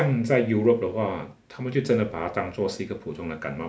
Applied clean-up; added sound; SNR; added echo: none; none; none; none.